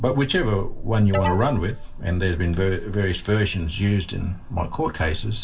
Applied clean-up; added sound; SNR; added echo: none; Alarm; 8 dB; reverberation time 0.2 s.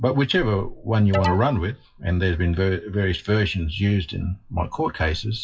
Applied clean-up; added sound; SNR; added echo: classical method WPE with log-MMSE.